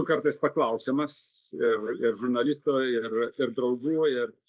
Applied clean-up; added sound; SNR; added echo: neural mask model Resemble Enhance denoiser.